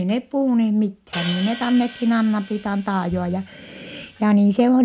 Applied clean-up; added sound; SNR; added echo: none; Hi-hat; 13 dB; none.